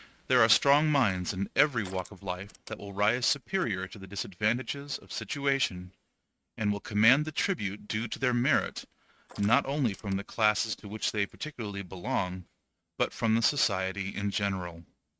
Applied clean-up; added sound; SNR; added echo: neural mask model RNNoise.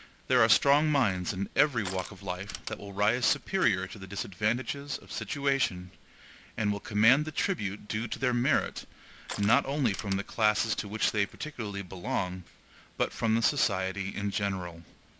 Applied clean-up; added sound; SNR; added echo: none; Crushing; 16 dB; none.